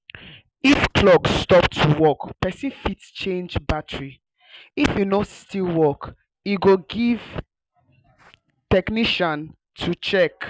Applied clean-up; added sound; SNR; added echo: none; none; none; none.